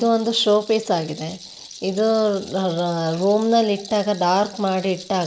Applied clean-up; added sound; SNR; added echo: none; Rattle; 20 dB; none.